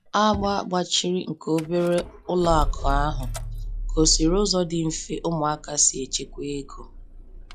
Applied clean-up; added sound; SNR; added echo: classical method log-MMSE.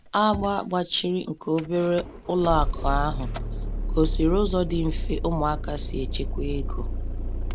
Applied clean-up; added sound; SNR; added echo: none; Idling / Engine starting / Door / Car; 3 dB; none.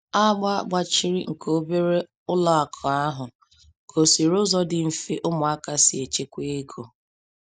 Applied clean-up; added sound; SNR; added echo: none; none; none; none.